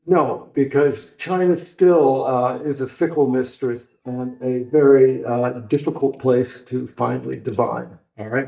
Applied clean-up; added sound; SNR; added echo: neural mask model DeepFilterNet 3.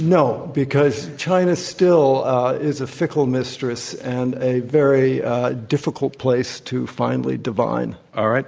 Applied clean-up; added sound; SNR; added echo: none; none; none; none.